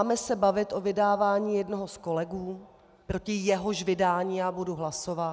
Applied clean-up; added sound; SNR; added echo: none; none; none; none.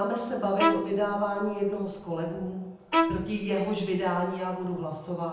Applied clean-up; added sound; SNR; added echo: none; Bowed string instrument; 3 dB; reverberation time 0.9 s.